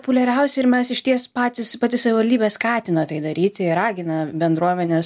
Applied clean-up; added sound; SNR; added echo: none; none; none; none.